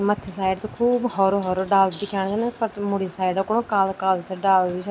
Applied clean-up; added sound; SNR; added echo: none; none; none; none.